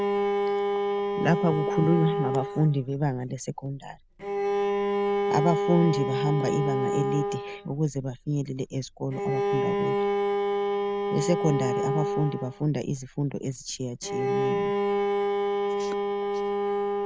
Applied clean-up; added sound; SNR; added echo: none; Bowed string instrument; -1 dB; none.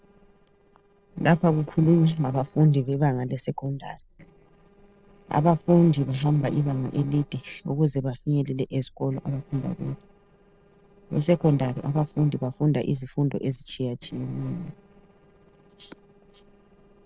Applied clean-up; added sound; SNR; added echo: neural separator model SepFormer DNS4.